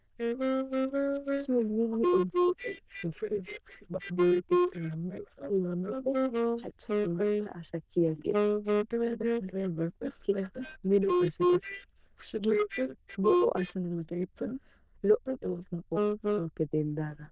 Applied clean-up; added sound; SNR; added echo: neural diffusion model UNIVERSE++.